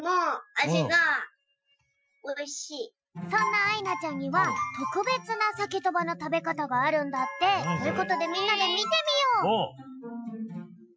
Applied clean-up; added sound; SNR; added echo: classical method Wiener filter.